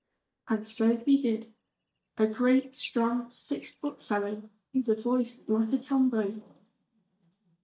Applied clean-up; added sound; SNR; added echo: neural mask model DeepFilterNet 3.